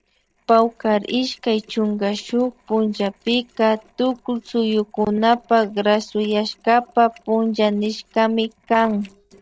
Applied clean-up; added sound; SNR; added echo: neural separator model SepFormer DNS4.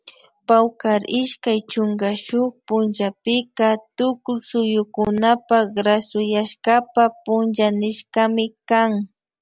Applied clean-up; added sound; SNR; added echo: none; none; none; none.